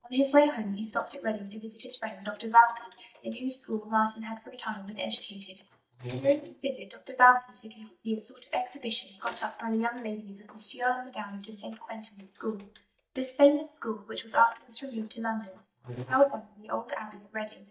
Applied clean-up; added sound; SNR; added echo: neural mask model DeepFilterNet 3.